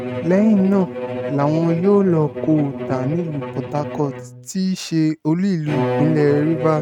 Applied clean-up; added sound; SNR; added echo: neural mask model RNNoise.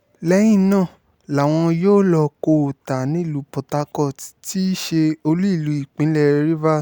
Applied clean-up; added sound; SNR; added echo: none; none; none; none.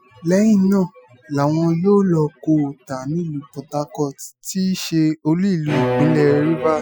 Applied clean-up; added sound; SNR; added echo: classical method Wiener filter.